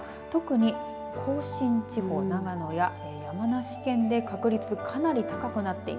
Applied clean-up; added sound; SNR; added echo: none; none; none; reverberation time 1.3 s.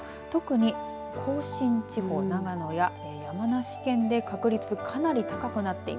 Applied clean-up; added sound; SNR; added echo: none; none; none; none.